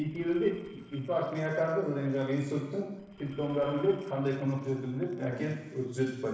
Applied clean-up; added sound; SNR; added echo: neural separator model SepFormer DNS4.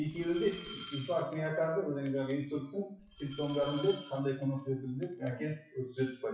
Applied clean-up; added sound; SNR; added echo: classical method WPE with log-MMSE.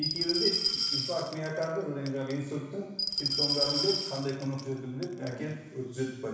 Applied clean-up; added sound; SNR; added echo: none; Glass; 0 dB; reverberation time 1.1 s.